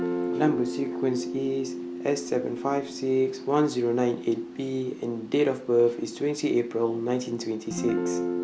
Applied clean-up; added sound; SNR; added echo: none; Guitar; 7 dB; none.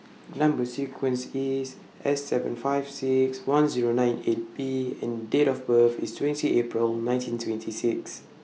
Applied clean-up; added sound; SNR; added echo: none; none; none; none.